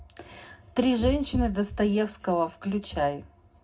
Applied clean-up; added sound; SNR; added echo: none; none; none; reverberation time 0.2 s.